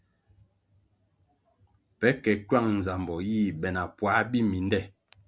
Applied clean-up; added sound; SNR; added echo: none; none; none; none.